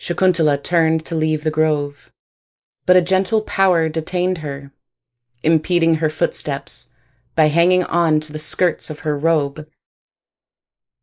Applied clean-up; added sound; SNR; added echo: neural mask model Resemble Enhance denoiser.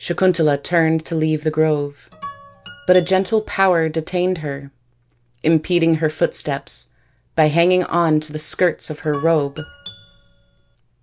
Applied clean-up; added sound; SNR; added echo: none; Guitar; 18 dB; none.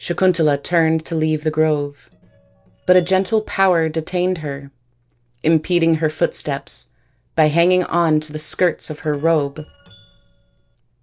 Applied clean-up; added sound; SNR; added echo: neural separator model SepFormer DNS4.